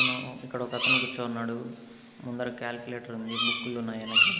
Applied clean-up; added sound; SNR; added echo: none; Bird vocalization, bird call, bird song; -5 dB; none.